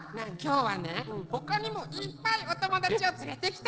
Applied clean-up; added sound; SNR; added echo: neural separator model SepFormer DNS4.